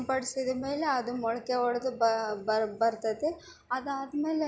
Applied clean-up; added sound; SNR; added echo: none; none; none; none.